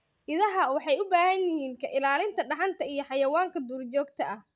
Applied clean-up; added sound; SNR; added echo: none; none; none; none.